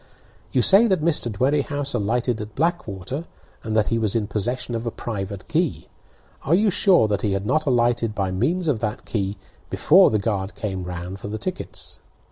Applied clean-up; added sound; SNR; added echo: none; none; none; none.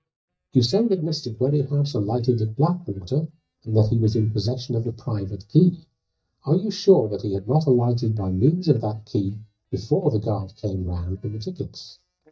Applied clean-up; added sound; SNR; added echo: neural mask model DeepFilterNet 3.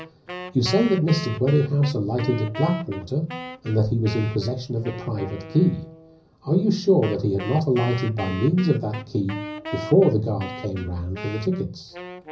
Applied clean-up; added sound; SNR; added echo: none; Wind instrument, woodwind instrument; 13 dB; reverberation time 0.5 s.